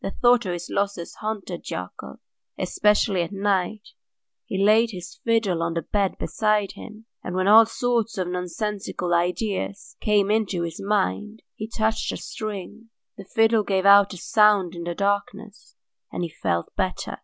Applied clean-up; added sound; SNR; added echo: none; none; none; none.